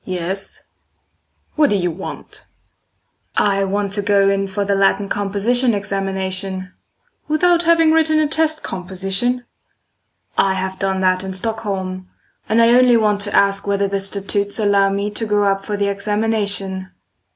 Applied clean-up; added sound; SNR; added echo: none; none; none; none.